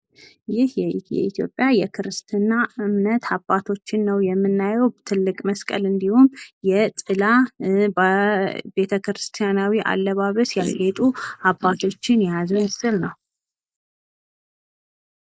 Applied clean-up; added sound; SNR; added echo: neural mask model Resemble Enhance denoiser.